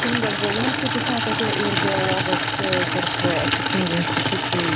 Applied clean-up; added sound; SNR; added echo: none; Water tap, faucet / Liquid; -4 dB; none.